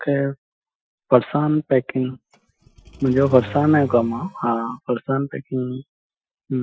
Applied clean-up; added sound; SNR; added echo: classical method Wiener filter.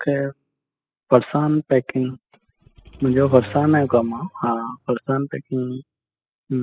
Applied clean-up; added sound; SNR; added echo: classical method spectral subtraction.